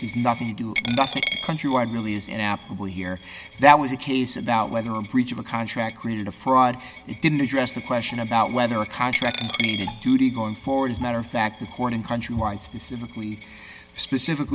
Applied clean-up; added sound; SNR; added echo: none; Coin (dropping); 12 dB; none.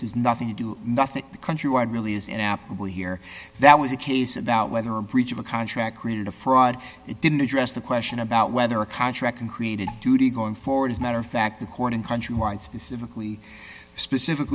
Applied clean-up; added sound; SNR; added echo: none; none; none; none.